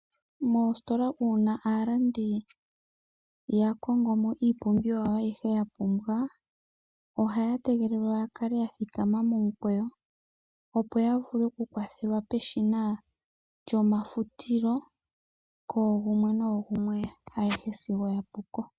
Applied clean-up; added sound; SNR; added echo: none; none; none; none.